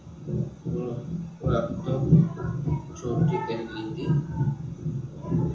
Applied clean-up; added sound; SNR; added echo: none; none; none; reverberation time 0.6 s.